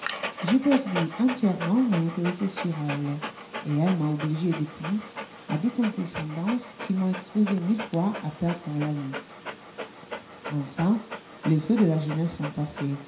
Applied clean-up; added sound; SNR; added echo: none; Dog; 11 dB; reverberation time 0.5 s.